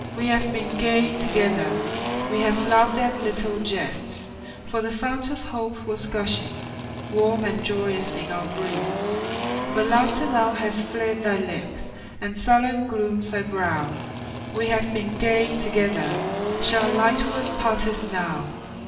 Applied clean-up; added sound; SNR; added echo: none; Engine; 6 dB; reverberation time 1.1 s.